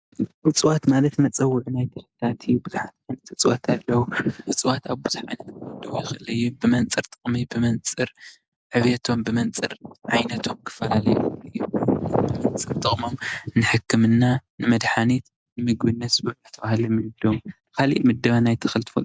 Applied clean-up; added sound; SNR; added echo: none; none; none; none.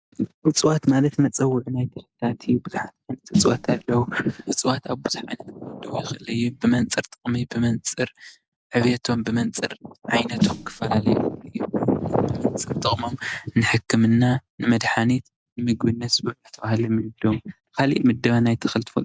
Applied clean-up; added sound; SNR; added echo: none; Snare drum; 7 dB; none.